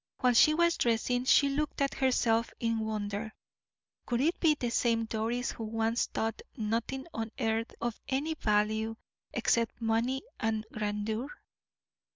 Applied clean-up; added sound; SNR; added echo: none; none; none; none.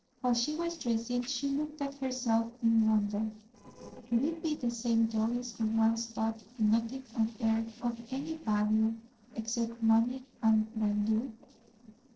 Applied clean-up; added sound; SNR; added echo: neural separator model SepFormer DNS4.